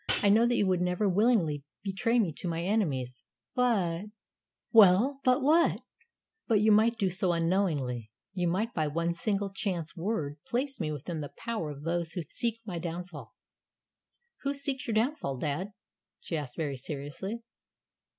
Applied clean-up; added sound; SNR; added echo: none; Hi-hat; -1 dB; none.